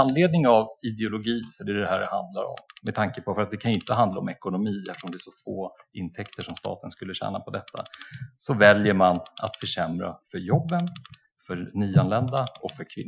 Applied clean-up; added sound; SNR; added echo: classical method Wiener filter.